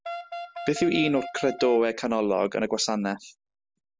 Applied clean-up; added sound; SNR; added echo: none; Wind instrument, woodwind instrument; 10 dB; none.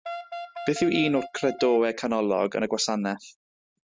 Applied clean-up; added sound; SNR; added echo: neural mask model RNNoise.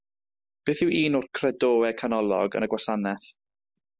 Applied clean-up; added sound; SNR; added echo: none; none; none; none.